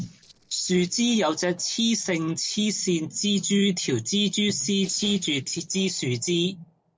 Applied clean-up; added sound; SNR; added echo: neural separator model SepFormer DNS4.